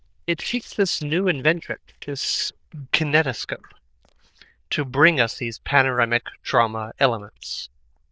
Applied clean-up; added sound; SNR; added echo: neural diffusion model UNIVERSE++.